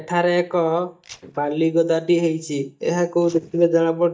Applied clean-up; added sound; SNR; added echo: neural mask model DeepFilterNet 3.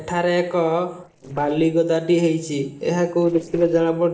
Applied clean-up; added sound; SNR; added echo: neural separator model SepFormer DNS4.